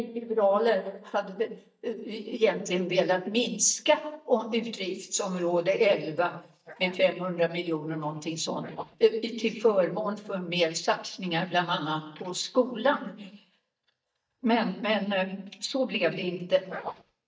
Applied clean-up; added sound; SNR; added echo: neural mask model DeepFilterNet 3.